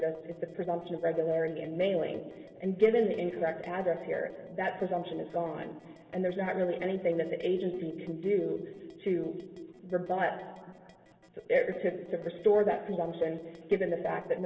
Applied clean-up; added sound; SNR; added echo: neural separator model SepFormer DNS4.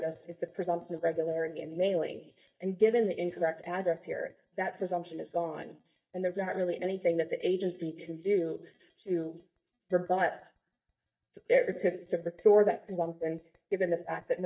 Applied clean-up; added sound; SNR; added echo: neural mask model DeepFilterNet 3.